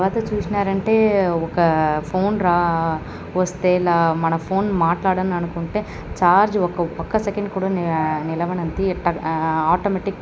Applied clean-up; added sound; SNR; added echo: none; none; none; none.